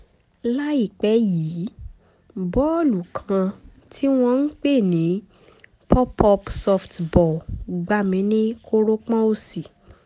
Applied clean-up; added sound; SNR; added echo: none; none; none; none.